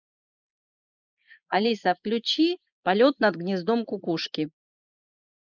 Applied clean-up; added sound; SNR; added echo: neural mask model Resemble Enhance denoiser.